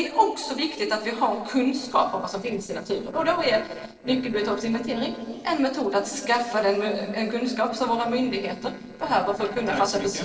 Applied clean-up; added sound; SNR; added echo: neural separator model SepFormer DNS4.